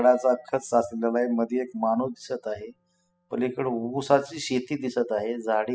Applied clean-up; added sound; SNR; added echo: classical method spectral subtraction.